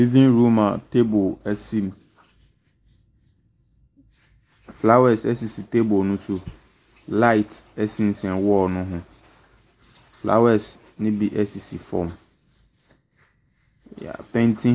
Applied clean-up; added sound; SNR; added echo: none; none; none; none.